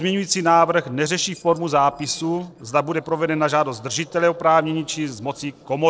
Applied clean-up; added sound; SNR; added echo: neural separator model SepFormer DNS4.